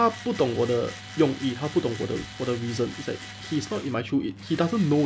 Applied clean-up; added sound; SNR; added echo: none; Tools; 16 dB; none.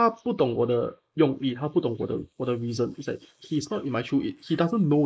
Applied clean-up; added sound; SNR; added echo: neural mask model Resemble Enhance denoiser.